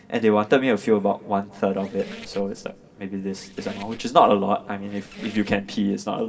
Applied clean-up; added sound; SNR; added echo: none; Squeak; 20 dB; reverberation time 1.1 s.